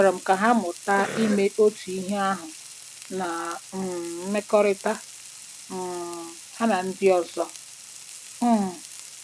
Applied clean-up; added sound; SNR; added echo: none; Frying (food) + Cough; 13 dB; none.